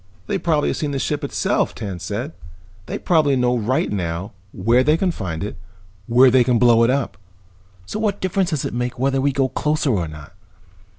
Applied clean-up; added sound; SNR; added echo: none; none; none; none.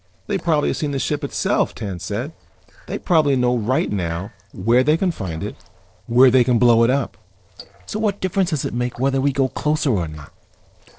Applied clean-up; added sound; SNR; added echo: neural separator model SepFormer DNS4.